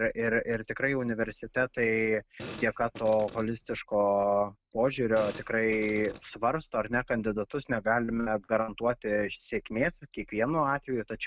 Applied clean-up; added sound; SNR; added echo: none; Fart; 16 dB; none.